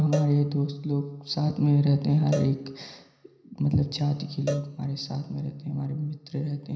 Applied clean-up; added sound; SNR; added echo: none; Cowbell; 13 dB; reverberation time 0.9 s.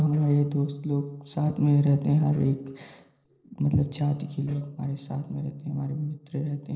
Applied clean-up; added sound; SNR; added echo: neural separator model SepFormer DNS4.